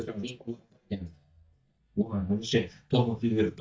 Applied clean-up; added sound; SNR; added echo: neural mask model DeepFilterNet 3.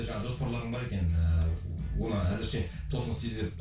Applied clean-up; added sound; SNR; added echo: none; Cupboard open or close; 19 dB; reverberation time 0.2 s.